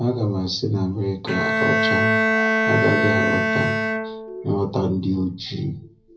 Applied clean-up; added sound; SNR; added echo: none; Bowed string instrument; -1 dB; reverberation time 0.4 s.